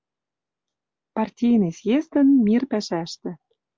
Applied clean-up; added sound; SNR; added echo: none; none; none; none.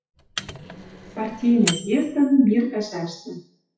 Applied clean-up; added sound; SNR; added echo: classical method WPE with log-MMSE.